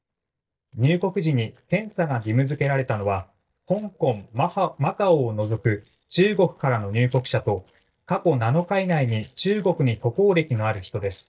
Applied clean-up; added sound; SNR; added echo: neural mask model DeepFilterNet 3.